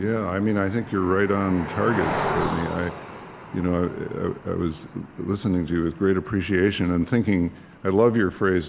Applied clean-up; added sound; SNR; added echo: none; Cricket; 11 dB; none.